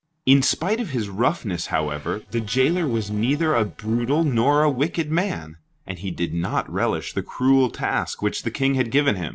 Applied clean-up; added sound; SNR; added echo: neural separator model SepFormer DNS4.